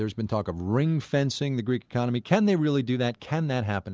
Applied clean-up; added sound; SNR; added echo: none; none; none; none.